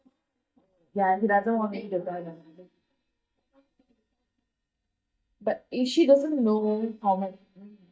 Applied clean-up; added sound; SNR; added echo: neural mask model DeepFilterNet 3.